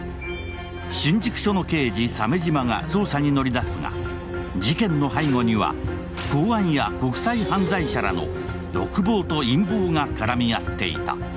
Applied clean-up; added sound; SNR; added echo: none; none; none; none.